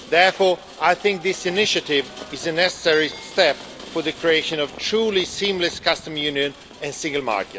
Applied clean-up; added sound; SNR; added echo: none; Rain + Livestock, farm animals, working animals; 17 dB; none.